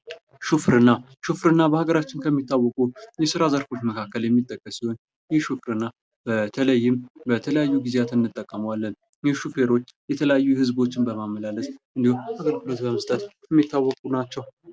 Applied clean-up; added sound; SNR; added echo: none; none; none; none.